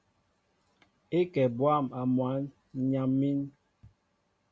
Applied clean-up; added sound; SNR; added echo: none; none; none; none.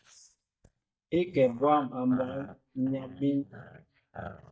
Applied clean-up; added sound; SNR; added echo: neural mask model DeepFilterNet 3.